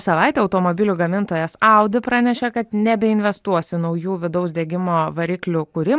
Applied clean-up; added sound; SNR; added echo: none; none; none; none.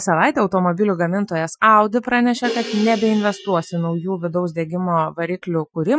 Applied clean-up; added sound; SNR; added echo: classical method Wiener filter.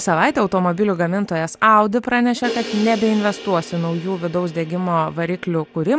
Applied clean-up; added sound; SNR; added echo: none; Crash cymbal; 16 dB; none.